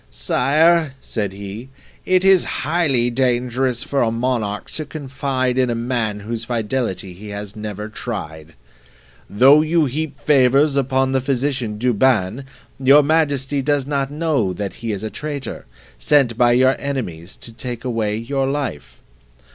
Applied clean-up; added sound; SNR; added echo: none; none; none; none.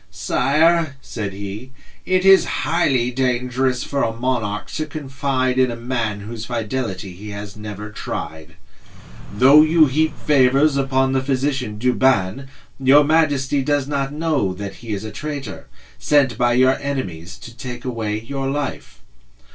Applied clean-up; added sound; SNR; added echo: neural separator model SepFormer DNS4.